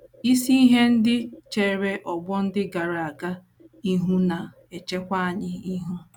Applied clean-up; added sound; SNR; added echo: none; none; none; none.